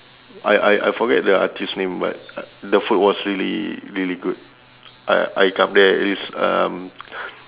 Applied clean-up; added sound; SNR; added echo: none; none; none; none.